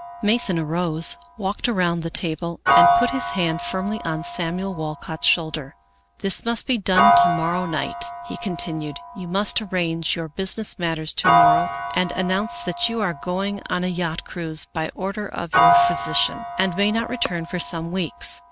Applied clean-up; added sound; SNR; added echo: none; Piano; 0 dB; none.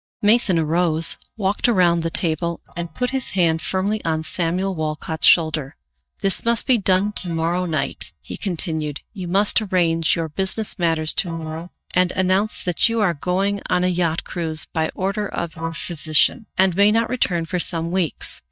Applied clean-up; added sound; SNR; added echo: neural mask model DeepFilterNet 3.